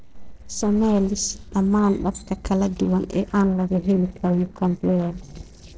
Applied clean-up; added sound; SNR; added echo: neural separator model SepFormer DNS4.